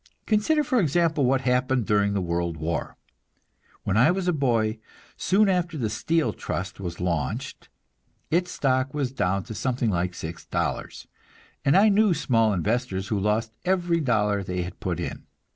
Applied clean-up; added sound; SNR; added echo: none; none; none; none.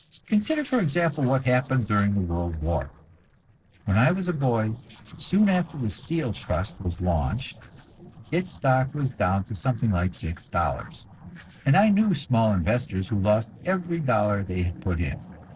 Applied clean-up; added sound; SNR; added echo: neural separator model SepFormer DNS4.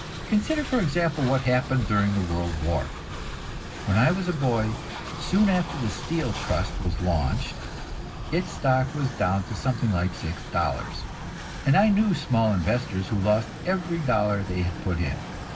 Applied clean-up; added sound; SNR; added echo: none; Train; 8 dB; reverberation time 0.4 s.